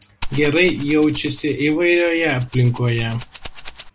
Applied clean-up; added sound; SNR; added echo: none; Rattle (instrument); 13 dB; none.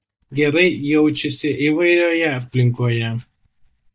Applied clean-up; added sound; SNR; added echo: neural mask model DeepFilterNet 3.